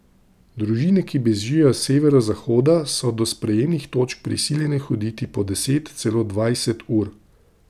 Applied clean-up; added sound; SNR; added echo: none; none; none; none.